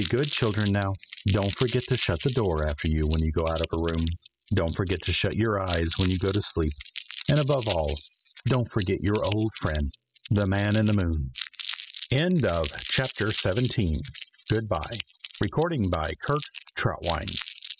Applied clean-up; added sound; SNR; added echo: classical method spectral subtraction.